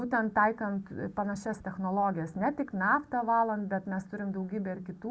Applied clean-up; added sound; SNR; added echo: none; none; none; none.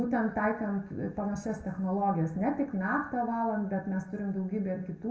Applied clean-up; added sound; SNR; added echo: none; none; none; reverberation time 0.7 s.